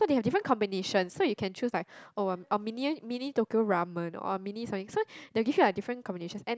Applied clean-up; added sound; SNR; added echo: none; none; none; none.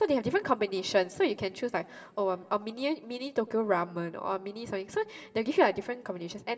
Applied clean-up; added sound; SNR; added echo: none; none; none; reverberation time 1.3 s.